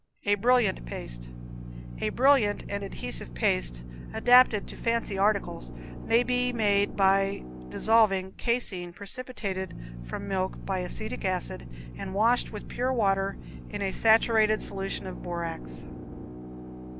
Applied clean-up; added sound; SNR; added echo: none; Drill; 11 dB; none.